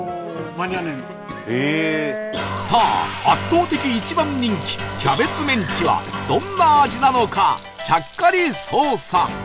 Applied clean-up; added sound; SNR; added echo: none; Cough; 17 dB; none.